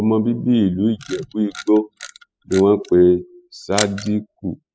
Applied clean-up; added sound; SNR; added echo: classical method spectral subtraction.